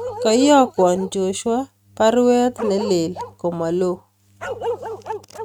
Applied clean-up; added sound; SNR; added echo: neural mask model RNNoise.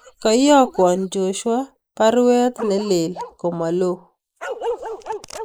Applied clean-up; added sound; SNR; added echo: neural mask model Resemble Enhance denoiser.